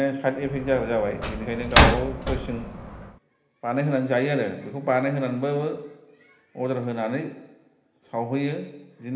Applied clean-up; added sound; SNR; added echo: none; Slam; -2 dB; reverberation time 1.0 s.